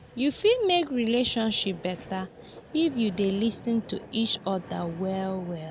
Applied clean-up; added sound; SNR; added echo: none; Vehicle; 17 dB; none.